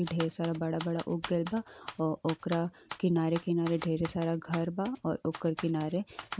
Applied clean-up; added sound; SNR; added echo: none; Typewriter; 15 dB; none.